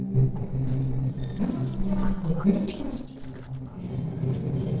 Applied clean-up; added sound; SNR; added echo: neural separator model SepFormer DNS4.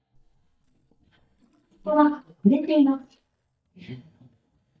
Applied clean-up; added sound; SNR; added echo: neural mask model DeepFilterNet 3.